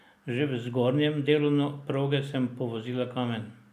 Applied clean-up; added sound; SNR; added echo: none; none; none; none.